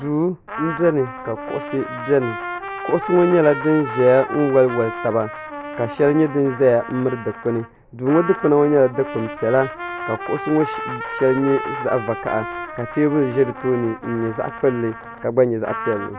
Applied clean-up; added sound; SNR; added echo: none; Trumpet; 10 dB; none.